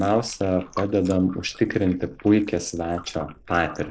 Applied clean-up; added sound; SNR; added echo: neural mask model Resemble Enhance denoiser.